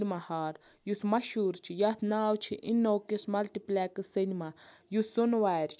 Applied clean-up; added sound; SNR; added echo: neural mask model Resemble Enhance denoiser.